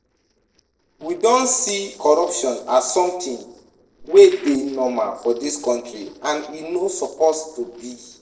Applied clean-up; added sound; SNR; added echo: neural separator model SepFormer DNS4.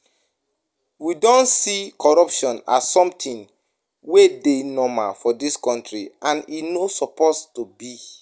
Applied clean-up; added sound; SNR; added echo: none; none; none; none.